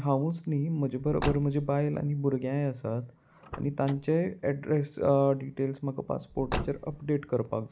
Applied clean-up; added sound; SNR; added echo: none; Car; 14 dB; none.